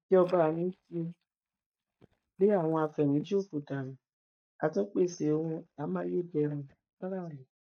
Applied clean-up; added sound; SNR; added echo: neural mask model DeepFilterNet 3.